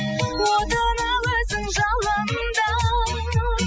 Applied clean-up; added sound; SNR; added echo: classical method spectral subtraction.